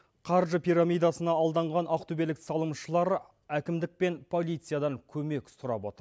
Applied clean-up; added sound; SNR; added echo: none; none; none; none.